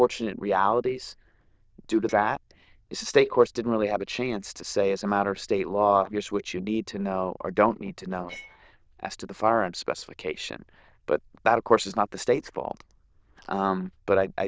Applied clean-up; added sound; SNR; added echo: neural diffusion model UNIVERSE++.